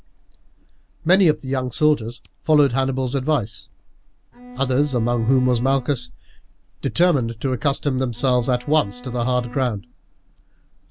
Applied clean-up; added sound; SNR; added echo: none; Fire + Bowed string instrument; 19 dB; none.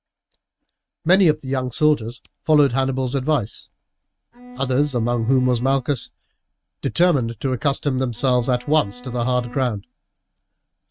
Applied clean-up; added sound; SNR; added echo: neural mask model RNNoise.